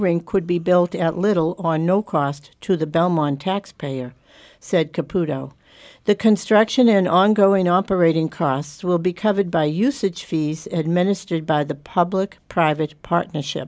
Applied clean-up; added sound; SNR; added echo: none; none; none; none.